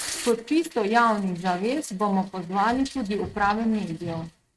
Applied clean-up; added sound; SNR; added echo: neural mask model RNNoise.